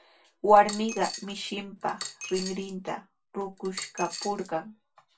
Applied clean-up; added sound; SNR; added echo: none; Coin (dropping); 12 dB; reverberation time 0.2 s.